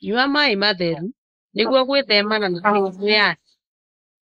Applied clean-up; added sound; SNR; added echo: neural mask model Resemble Enhance denoiser.